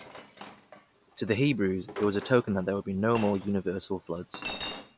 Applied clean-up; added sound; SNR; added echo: none; Chink, clink; 13 dB; none.